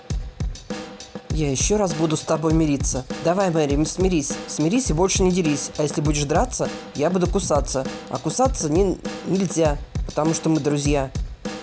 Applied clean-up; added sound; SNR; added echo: none; Drum / Drum kit; 7 dB; none.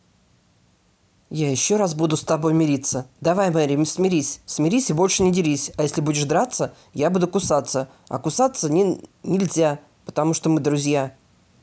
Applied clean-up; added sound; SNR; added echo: none; none; none; none.